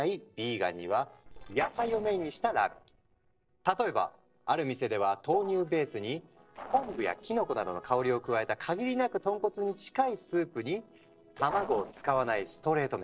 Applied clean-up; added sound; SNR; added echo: neural separator model SepFormer DNS4.